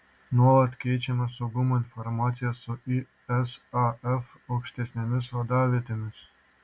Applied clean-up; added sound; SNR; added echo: none; none; none; none.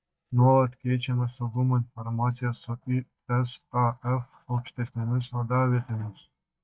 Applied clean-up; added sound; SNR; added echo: neural mask model DeepFilterNet 3.